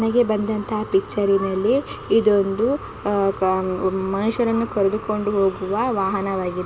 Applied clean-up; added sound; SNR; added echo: none; none; none; none.